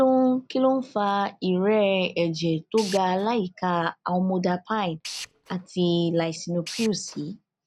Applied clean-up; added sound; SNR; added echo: none; Tools; 15 dB; none.